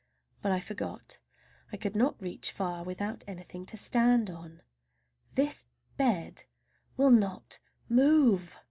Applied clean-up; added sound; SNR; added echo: none; none; none; none.